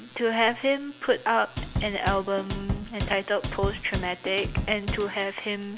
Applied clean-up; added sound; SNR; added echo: none; Drum / Drum kit; 5 dB; none.